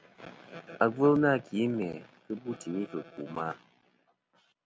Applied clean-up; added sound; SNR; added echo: none; none; none; none.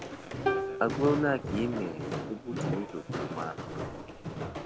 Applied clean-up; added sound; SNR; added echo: none; Walk, footsteps + Plucked string instrument; 1 dB; none.